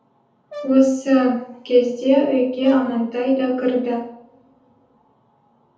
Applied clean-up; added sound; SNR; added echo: none; Brass instrument; 20 dB; reverberation time 2.2 s.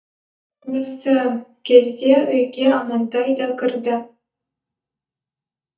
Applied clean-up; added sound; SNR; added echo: neural mask model DeepFilterNet 3.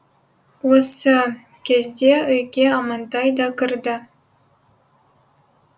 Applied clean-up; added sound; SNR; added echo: none; none; none; none.